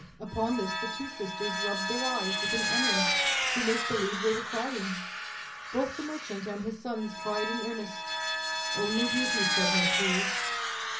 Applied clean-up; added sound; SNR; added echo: none; Vehicle; -2 dB; reverberation time 0.5 s.